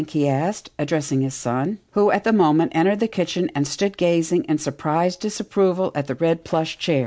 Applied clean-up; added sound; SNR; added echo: none; none; none; none.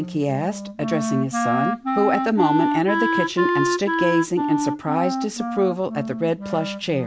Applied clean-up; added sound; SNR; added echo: none; Wind instrument, woodwind instrument; 1 dB; none.